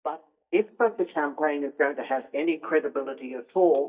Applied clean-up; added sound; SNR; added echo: neural mask model DeepFilterNet 3.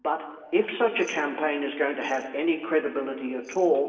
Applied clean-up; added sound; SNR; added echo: neural separator model SepFormer DNS4.